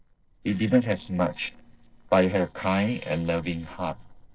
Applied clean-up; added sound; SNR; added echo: neural separator model SepFormer DNS4.